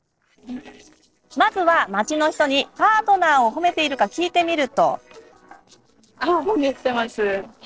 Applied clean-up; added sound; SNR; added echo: neural separator model SepFormer DNS4.